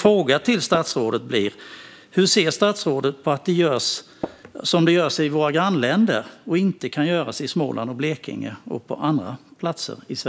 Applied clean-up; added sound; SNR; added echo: none; Tap; 11 dB; none.